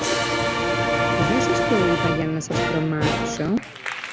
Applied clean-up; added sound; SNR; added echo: none; Applause; -3 dB; none.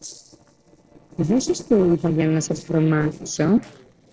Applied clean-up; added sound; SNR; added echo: neural separator model SepFormer DNS4.